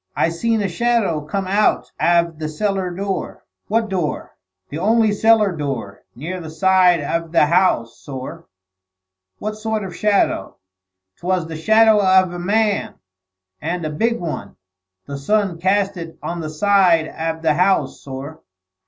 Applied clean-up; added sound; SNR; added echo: none; none; none; none.